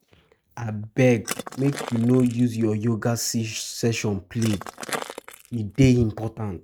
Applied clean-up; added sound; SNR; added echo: neural mask model RNNoise.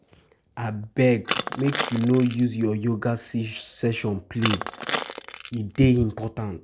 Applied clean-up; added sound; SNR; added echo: none; Crushing; 3 dB; none.